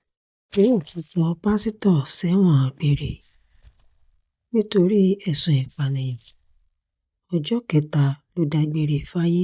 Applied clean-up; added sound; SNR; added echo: neural mask model DeepFilterNet 3.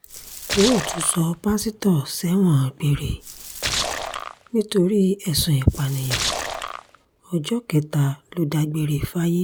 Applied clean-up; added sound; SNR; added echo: none; Splash, splatter; 6 dB; none.